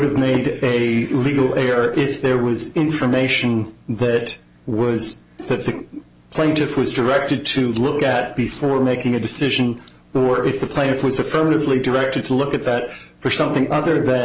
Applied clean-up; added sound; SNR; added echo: none; none; none; none.